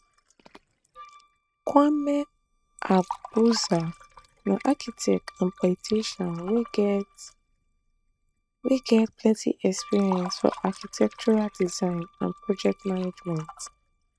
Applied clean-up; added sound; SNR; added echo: neural mask model RNNoise.